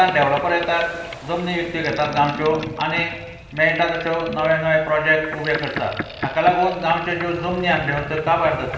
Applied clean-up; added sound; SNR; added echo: none; Boat, Water vehicle; 13 dB; reverberation time 1.1 s.